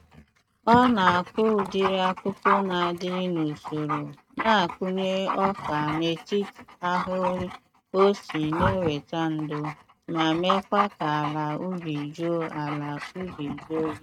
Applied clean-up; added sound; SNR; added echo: neural mask model RNNoise.